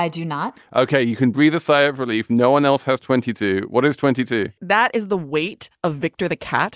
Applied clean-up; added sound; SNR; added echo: none; none; none; none.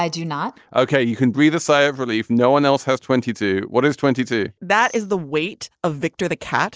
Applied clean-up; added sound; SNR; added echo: neural separator model SepFormer DNS4.